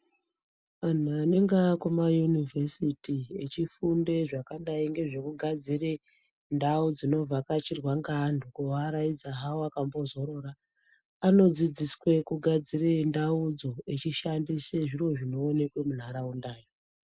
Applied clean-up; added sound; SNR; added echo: none; none; none; none.